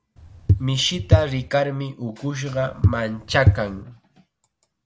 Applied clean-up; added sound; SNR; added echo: none; Walk, footsteps / Bird vocalization, bird call, bird song; -1 dB; none.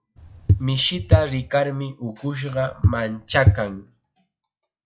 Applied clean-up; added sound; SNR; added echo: classical method log-MMSE.